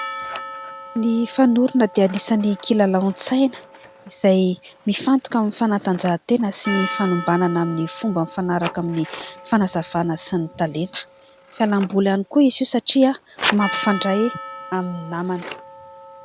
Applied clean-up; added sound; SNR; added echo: none; Scissors + Percussion; 12 dB; none.